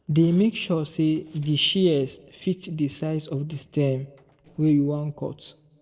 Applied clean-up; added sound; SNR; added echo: neural separator model SepFormer DNS4.